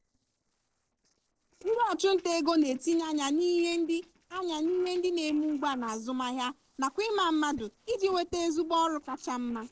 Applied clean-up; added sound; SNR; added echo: neural separator model SepFormer DNS4.